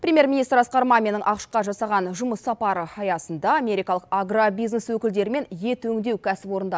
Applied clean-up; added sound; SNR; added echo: none; none; none; none.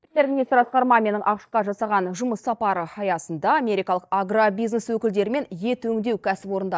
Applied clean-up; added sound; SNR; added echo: neural mask model DeepFilterNet 3.